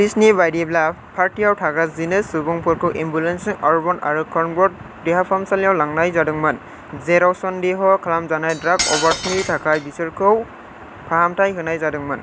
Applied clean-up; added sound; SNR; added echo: none; Cutlery, silverware; 7 dB; none.